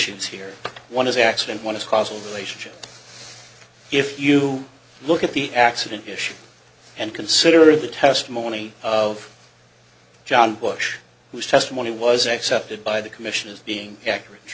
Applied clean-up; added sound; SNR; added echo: none; none; none; none.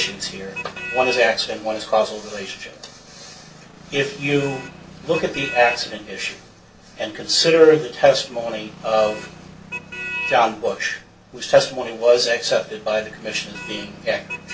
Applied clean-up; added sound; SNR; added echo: none; Motor vehicle (road); 14 dB; reverberation time 0.2 s.